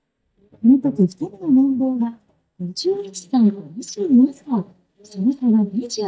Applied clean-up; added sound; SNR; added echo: neural mask model DeepFilterNet 3.